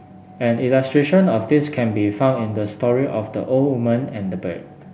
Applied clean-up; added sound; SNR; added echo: none; none; none; none.